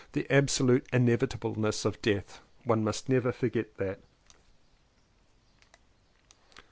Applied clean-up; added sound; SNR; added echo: none; none; none; none.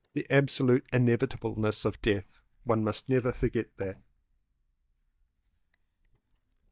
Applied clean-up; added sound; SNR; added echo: neural mask model DeepFilterNet 3.